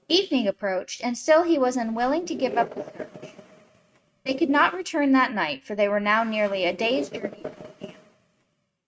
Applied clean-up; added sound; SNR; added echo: neural mask model RNNoise.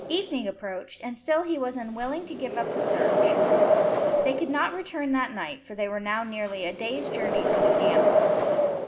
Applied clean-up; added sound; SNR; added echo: none; Wind; -5 dB; none.